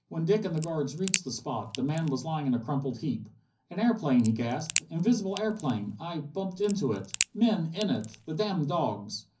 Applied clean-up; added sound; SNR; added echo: none; Crack; 9 dB; reverberation time 0.5 s.